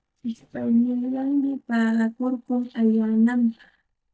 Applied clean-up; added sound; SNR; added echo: neural mask model DeepFilterNet 3.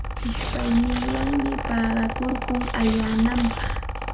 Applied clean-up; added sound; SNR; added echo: none; Tearing + Mechanical fan; 2 dB; none.